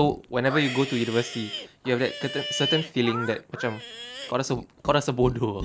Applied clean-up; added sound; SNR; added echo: none; Livestock, farm animals, working animals; 9 dB; none.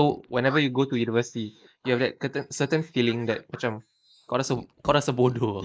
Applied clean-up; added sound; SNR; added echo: neural mask model Resemble Enhance denoiser.